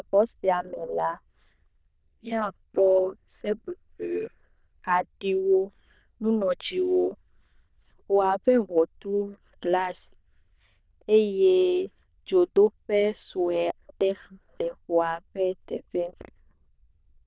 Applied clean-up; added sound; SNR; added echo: neural diffusion model UNIVERSE++.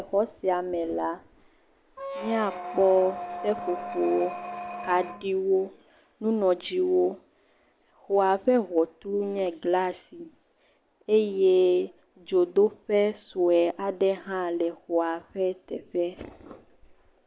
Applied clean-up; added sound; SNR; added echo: none; Squeak; 9 dB; none.